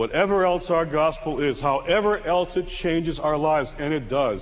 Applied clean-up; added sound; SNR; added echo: none; none; none; none.